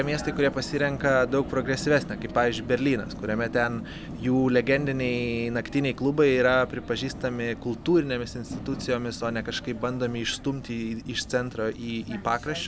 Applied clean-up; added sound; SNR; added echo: none; Vehicle; 12 dB; none.